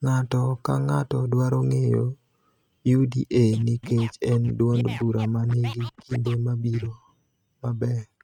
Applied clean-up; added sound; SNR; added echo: neural mask model RNNoise.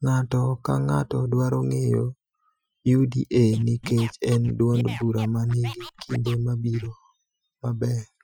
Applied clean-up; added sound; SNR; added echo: classical method Wiener filter.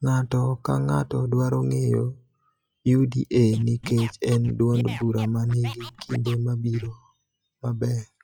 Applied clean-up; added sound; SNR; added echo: classical method log-MMSE.